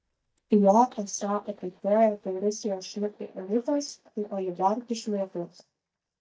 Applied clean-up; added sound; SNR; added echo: neural mask model DeepFilterNet 3.